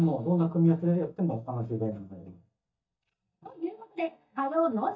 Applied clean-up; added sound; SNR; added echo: neural mask model DeepFilterNet 3.